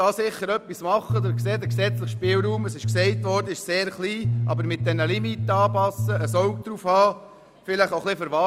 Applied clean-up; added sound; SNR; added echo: none; Bass guitar; 1 dB; none.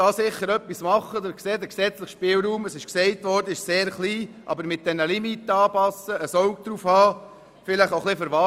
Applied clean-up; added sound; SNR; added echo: none; none; none; none.